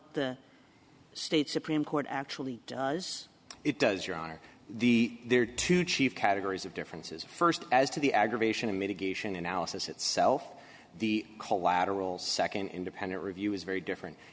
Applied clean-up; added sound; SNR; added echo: none; none; none; none.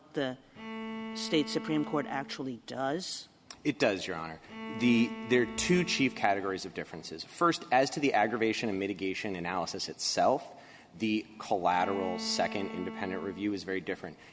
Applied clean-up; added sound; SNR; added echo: none; Bowed string instrument; 11 dB; none.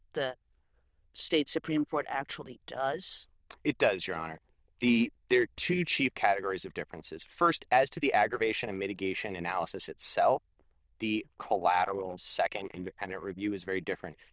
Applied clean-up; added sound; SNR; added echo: neural diffusion model UNIVERSE++.